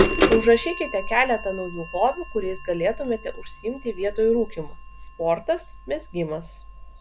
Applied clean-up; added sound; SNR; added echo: none; Bird vocalization, bird call, bird song / Telephone; 4 dB; none.